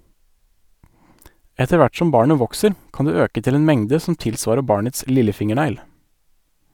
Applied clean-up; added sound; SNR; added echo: none; none; none; none.